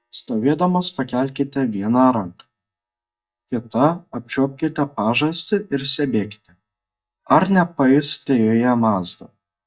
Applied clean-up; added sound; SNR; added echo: neural mask model DeepFilterNet 3.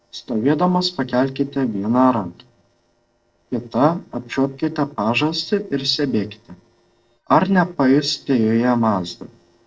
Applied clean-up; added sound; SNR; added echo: neural separator model SepFormer DNS4.